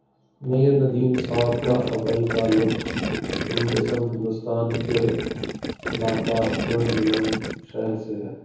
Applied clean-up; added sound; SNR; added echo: none; Gurgling; 5 dB; reverberation time 2.1 s.